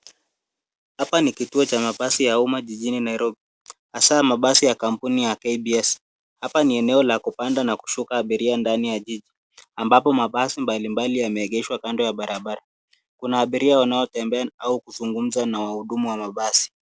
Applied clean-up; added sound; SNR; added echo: none; none; none; none.